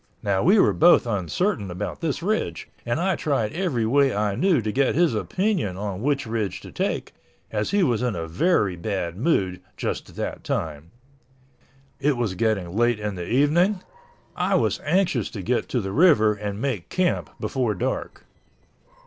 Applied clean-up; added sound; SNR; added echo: neural separator model SepFormer DNS4.